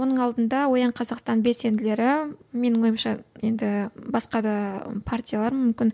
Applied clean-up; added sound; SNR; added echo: none; none; none; none.